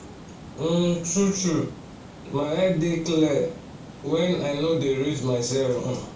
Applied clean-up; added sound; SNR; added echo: none; Water; 16 dB; reverberation time 0.4 s.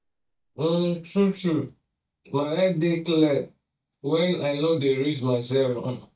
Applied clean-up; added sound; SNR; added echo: neural mask model DeepFilterNet 3.